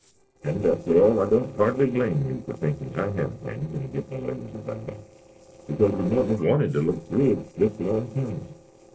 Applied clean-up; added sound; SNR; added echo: neural separator model SepFormer DNS4.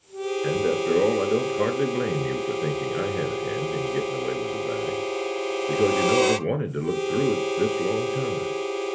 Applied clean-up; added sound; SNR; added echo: none; Harmonica; -2 dB; reverberation time 0.3 s.